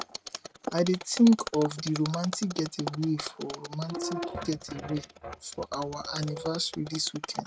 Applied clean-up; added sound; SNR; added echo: neural mask model RNNoise.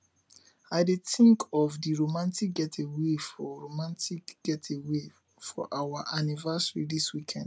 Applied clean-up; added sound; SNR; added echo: none; none; none; none.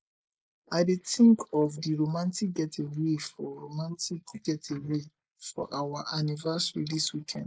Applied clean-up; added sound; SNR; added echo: neural mask model Resemble Enhance denoiser.